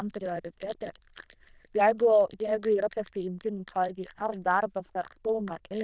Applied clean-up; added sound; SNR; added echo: neural diffusion model UNIVERSE++.